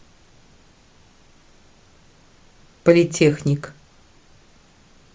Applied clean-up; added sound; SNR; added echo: none; none; none; none.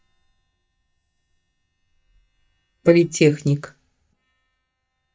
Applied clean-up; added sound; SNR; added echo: neural mask model DeepFilterNet 3.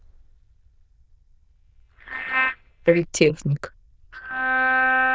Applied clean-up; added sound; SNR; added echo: neural diffusion model UNIVERSE++.